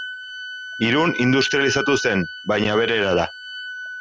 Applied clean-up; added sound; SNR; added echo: none; Wind instrument, woodwind instrument; 9 dB; none.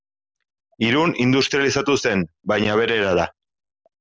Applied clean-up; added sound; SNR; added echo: none; none; none; none.